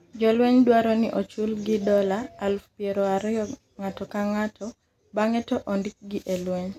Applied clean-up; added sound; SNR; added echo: none; none; none; none.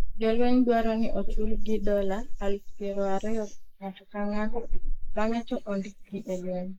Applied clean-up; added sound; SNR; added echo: neural mask model Resemble Enhance denoiser.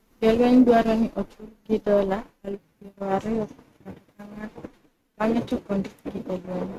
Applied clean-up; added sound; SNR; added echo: neural mask model RNNoise.